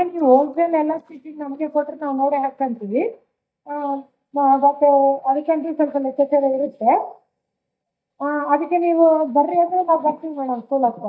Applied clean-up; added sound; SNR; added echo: neural mask model DeepFilterNet 3.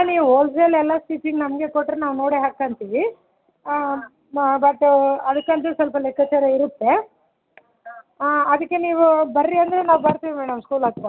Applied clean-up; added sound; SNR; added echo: none; none; none; none.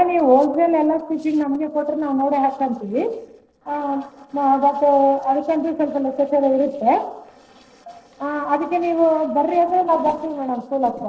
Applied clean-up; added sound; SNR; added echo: neural separator model SepFormer DNS4.